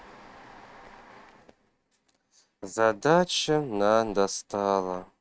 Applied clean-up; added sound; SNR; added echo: neural mask model RNNoise.